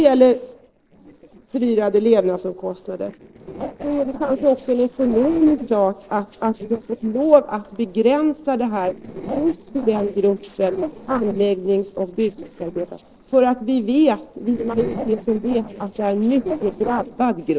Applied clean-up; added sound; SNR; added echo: neural separator model SepFormer DNS4.